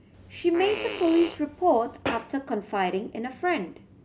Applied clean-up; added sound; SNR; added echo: none; Fart; 11 dB; none.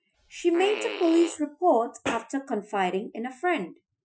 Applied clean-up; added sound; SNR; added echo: classical method Wiener filter.